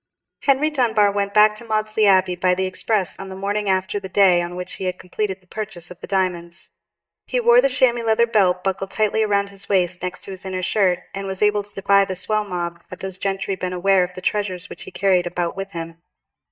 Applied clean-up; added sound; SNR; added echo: neural mask model DeepFilterNet 3.